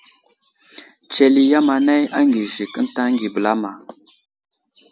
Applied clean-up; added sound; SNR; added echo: none; none; none; none.